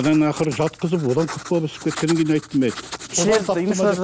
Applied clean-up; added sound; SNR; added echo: none; Writing; 14 dB; none.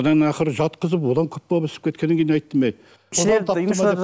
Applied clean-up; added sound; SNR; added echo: none; none; none; none.